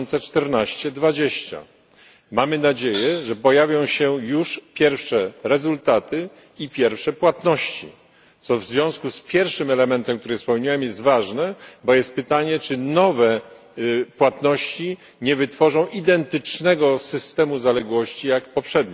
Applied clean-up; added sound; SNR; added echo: none; Hi-hat; 8 dB; none.